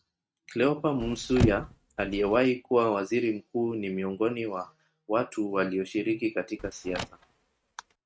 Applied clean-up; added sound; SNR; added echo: neural mask model RNNoise.